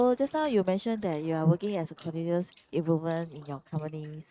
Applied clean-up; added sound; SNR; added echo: neural mask model RNNoise.